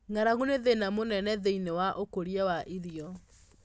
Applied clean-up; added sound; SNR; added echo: none; none; none; none.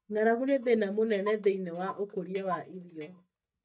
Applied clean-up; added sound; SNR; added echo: neural mask model DeepFilterNet 3.